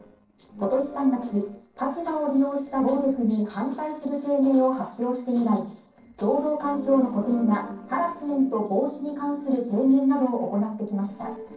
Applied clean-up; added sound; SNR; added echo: neural separator model SepFormer DNS4.